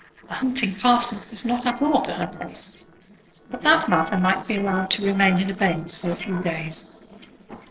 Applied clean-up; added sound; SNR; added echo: neural separator model SepFormer DNS4.